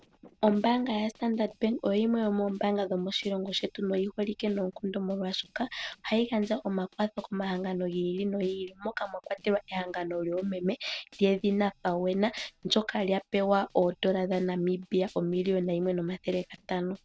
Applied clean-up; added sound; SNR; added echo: neural separator model SepFormer DNS4.